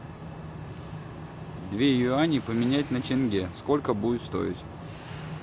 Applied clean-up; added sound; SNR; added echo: none; none; none; none.